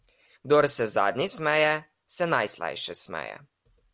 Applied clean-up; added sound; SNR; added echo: none; none; none; none.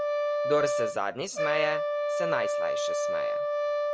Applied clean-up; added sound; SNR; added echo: none; Brass instrument; -5 dB; none.